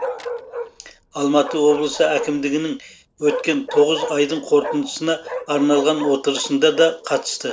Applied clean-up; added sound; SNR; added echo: none; Bark; 11 dB; none.